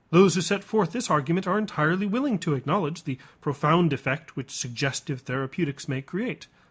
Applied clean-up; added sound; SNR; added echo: none; none; none; none.